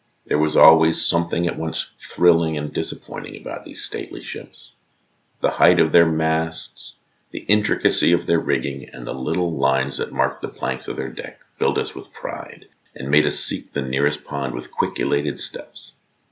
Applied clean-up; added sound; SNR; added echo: none; none; none; none.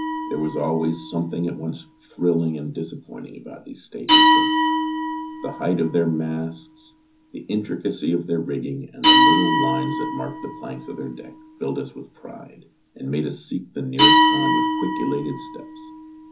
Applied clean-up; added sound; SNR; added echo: none; Glass; -4 dB; reverberation time 0.3 s.